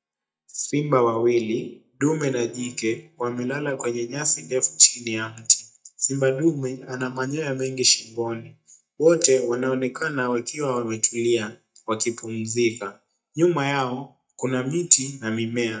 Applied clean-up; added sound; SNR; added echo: neural mask model DeepFilterNet 3.